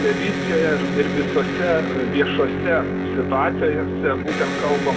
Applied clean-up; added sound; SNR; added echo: none; Electric guitar; 1 dB; reverberation time 1.1 s.